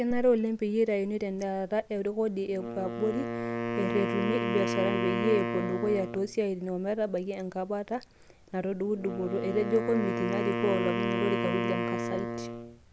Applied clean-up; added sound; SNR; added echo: none; Wind instrument, woodwind instrument; 4 dB; none.